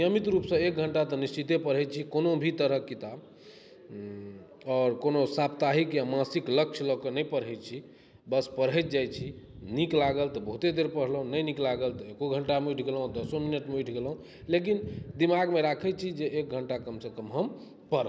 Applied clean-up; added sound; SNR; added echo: none; none; none; none.